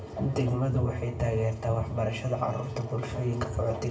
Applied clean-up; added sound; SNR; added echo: none; none; none; reverberation time 0.7 s.